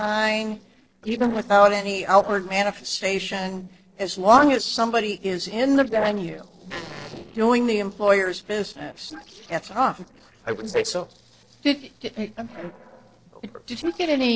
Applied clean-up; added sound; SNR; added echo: neural separator model SepFormer DNS4.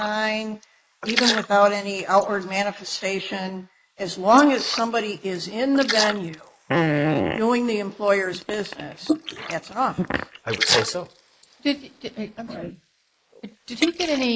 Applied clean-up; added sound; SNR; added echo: neural mask model Resemble Enhance denoiser.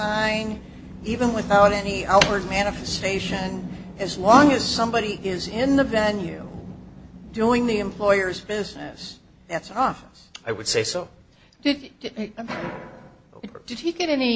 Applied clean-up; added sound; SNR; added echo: none; none; none; none.